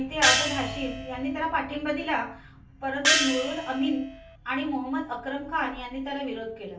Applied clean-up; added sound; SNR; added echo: none; Gong; -3 dB; reverberation time 0.3 s.